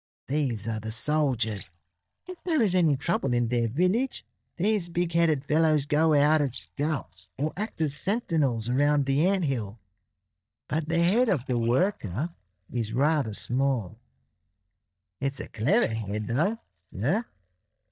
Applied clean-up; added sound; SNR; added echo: neural mask model DeepFilterNet 3.